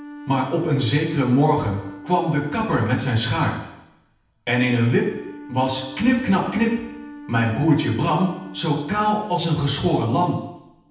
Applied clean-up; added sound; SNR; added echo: none; Wind instrument, woodwind instrument; 18 dB; reverberation time 0.9 s.